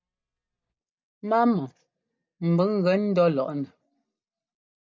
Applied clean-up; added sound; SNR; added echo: neural mask model DeepFilterNet 3.